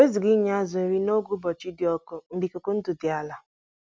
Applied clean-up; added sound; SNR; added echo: none; none; none; none.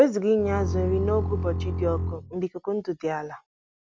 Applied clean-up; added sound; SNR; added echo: none; Bowed string instrument; 2 dB; none.